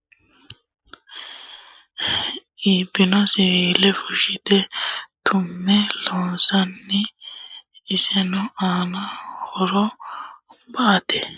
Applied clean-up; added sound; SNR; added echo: neural mask model Resemble Enhance denoiser.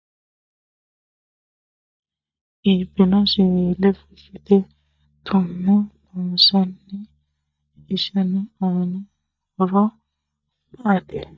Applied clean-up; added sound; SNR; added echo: neural mask model DeepFilterNet 3.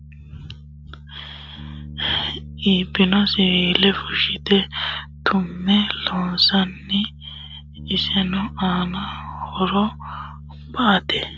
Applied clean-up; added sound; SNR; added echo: none; Bass guitar; 15 dB; none.